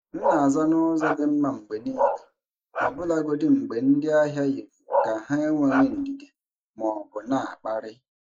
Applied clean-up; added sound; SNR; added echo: neural mask model Resemble Enhance denoiser.